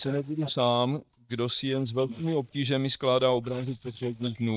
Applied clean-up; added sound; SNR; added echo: neural mask model DeepFilterNet 3.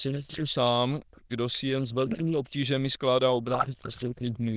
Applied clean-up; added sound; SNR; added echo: neural diffusion model UNIVERSE++.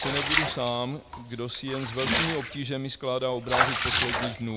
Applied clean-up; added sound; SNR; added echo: none; Bathtub (filling or washing) / Water / Liquid; -1 dB; none.